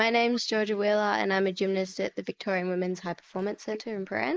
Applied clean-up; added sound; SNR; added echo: neural mask model Resemble Enhance denoiser.